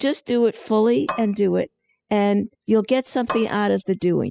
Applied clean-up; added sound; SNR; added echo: classical method spectral subtraction.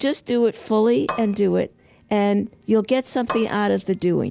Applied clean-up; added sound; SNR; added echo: none; Cutlery, silverware / Dishes, pots, and pans; 12 dB; none.